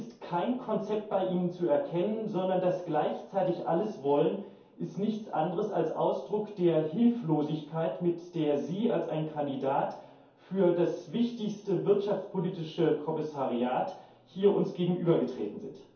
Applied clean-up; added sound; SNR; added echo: none; none; none; reverberation time 0.6 s.